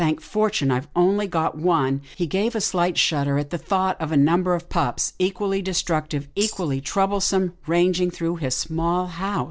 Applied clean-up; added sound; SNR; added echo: neural separator model SepFormer DNS4.